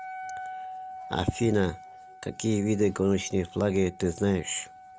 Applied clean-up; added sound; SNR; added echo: none; Wind instrument, woodwind instrument; 15 dB; none.